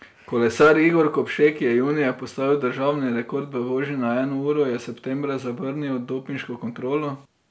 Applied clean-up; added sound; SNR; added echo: none; none; none; none.